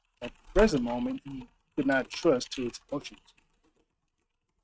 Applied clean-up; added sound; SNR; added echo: neural mask model RNNoise.